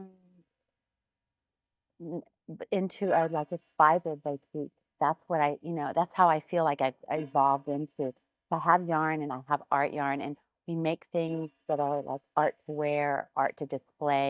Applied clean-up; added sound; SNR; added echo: neural mask model DeepFilterNet 3.